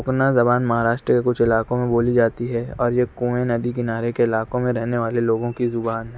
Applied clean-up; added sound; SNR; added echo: none; none; none; none.